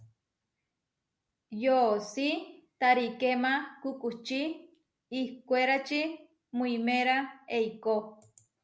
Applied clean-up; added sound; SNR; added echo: none; none; none; none.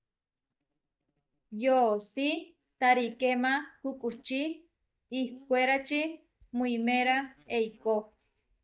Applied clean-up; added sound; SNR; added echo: neural mask model DeepFilterNet 3.